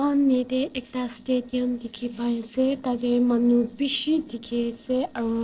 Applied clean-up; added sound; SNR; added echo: neural separator model SepFormer DNS4.